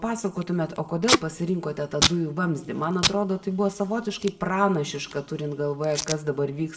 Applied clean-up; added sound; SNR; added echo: none; Packing tape, duct tape; 5 dB; reverberation time 0.9 s.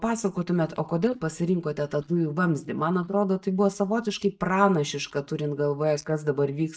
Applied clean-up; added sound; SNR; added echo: neural mask model DeepFilterNet 3.